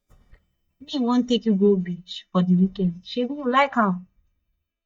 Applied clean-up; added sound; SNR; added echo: neural mask model DeepFilterNet 3.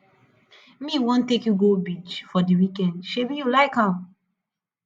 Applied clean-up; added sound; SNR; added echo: none; none; none; none.